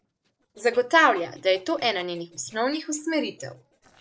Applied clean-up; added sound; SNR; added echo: neural separator model SepFormer DNS4.